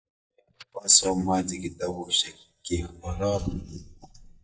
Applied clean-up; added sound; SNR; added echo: neural mask model DeepFilterNet 3.